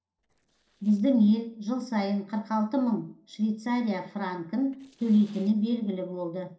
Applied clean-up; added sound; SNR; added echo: neural separator model SepFormer DNS4.